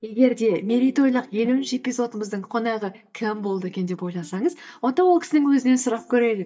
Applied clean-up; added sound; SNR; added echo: neural mask model DeepFilterNet 3.